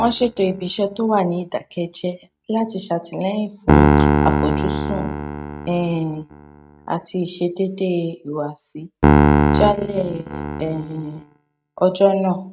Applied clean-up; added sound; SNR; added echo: neural mask model RNNoise.